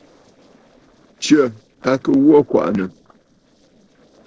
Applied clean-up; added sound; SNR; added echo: neural separator model SepFormer DNS4.